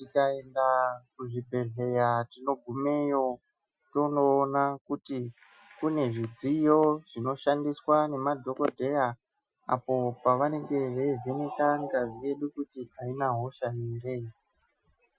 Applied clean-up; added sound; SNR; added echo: classical method Wiener filter.